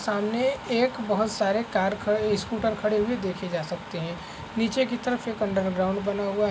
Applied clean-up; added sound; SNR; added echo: none; none; none; none.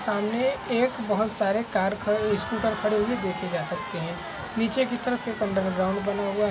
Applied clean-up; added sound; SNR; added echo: none; Crowd; 12 dB; none.